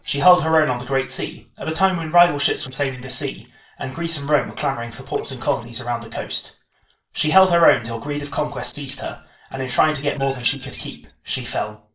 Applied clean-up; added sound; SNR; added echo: neural separator model SepFormer DNS4.